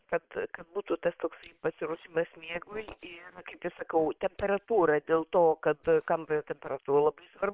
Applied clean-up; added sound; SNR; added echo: neural separator model SepFormer WHAM!.